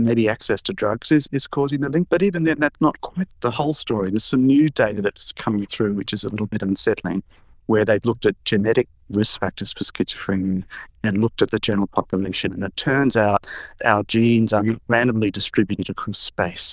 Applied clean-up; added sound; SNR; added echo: neural diffusion model UNIVERSE++.